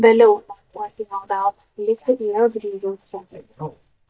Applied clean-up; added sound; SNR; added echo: neural mask model DeepFilterNet 3.